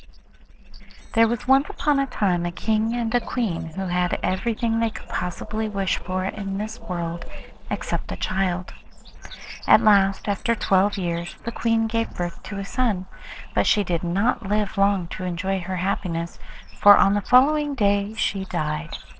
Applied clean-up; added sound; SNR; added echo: neural separator model SepFormer DNS4.